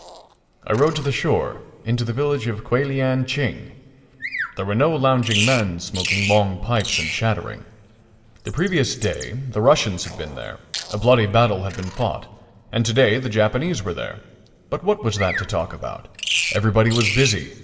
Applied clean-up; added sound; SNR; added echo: none; Bird vocalization, bird call, bird song; 10 dB; reverberation time 1.6 s.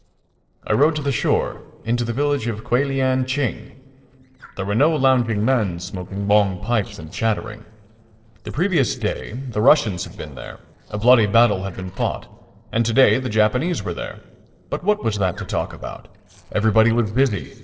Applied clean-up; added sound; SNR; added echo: neural separator model SepFormer DNS4.